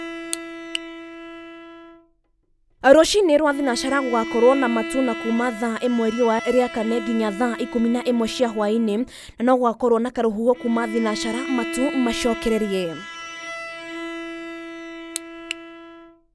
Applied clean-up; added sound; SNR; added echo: none; Bowed string instrument; 11 dB; none.